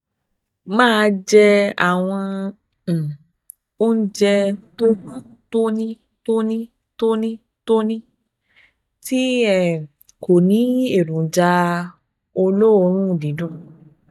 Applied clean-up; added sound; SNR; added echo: neural mask model DeepFilterNet 3.